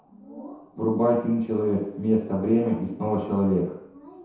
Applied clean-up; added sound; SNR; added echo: none; none; none; reverberation time 0.7 s.